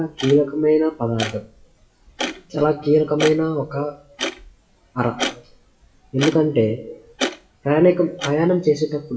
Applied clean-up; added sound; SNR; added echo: classical method WPE with log-MMSE.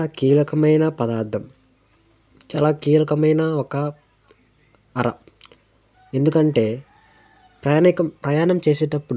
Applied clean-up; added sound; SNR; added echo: none; none; none; none.